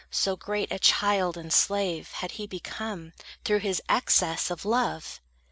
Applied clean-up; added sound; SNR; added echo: none; none; none; none.